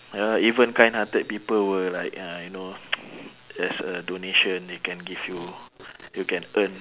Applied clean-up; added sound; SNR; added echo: none; none; none; none.